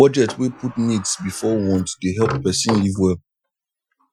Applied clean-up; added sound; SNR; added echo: classical method Wiener filter.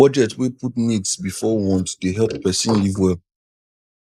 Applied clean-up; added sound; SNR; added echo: neural mask model Resemble Enhance denoiser.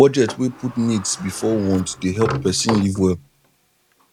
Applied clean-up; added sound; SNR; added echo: none; Sliding door; 12 dB; none.